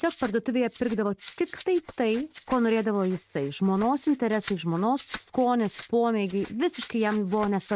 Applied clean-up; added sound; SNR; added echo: neural mask model RNNoise.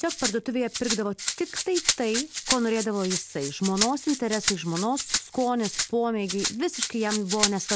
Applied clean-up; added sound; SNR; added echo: none; Rattle (instrument); 3 dB; none.